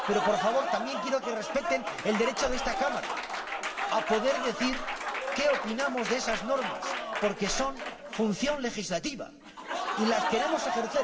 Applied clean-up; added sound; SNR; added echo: none; Applause; 3 dB; reverberation time 1.6 s.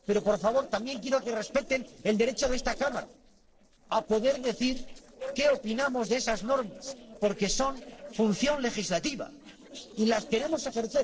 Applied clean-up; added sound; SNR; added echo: neural separator model SepFormer DNS4.